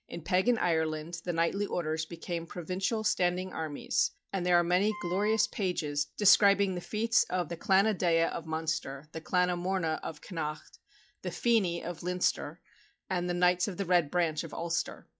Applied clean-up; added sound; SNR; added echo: classical method log-MMSE.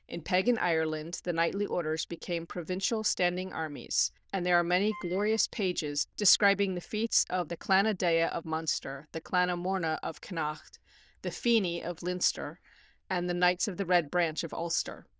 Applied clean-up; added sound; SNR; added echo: neural diffusion model UNIVERSE++.